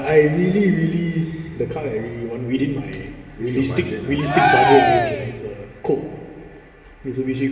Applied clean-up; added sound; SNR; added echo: none; Cheering; -2 dB; reverberation time 2.5 s.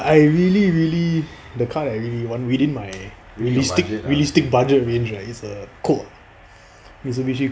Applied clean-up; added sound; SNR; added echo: none; none; none; none.